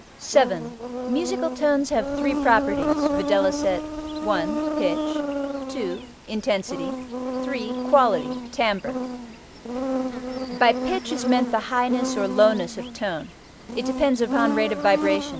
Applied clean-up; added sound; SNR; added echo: none; Insect; 4 dB; none.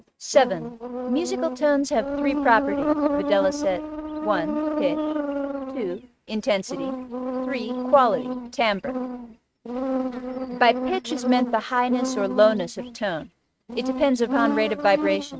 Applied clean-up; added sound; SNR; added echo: neural mask model RNNoise.